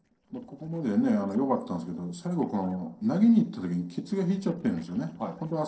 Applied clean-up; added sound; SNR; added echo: neural separator model SepFormer DNS4.